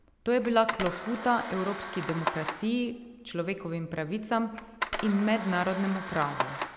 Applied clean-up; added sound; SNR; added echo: none; Camera; 8 dB; none.